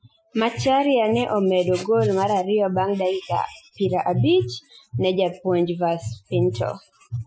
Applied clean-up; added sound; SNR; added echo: classical method Wiener filter.